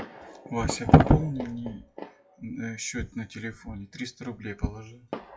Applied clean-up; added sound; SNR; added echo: classical method WPE with log-MMSE.